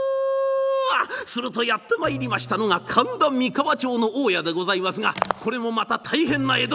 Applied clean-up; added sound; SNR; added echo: none; Bowed string instrument; 19 dB; none.